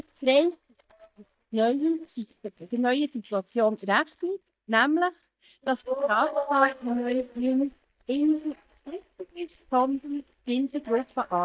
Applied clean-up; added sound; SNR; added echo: neural mask model DeepFilterNet 3.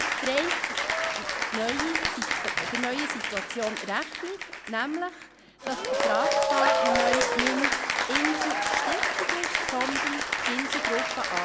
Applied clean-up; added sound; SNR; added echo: none; Applause / Cheering; -5 dB; none.